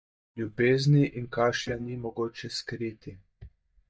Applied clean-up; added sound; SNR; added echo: neural mask model DeepFilterNet 3.